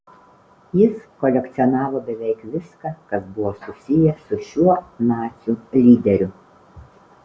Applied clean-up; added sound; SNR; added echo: none; none; none; none.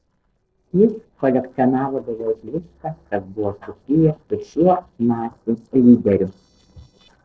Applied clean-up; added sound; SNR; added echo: neural separator model SepFormer DNS4.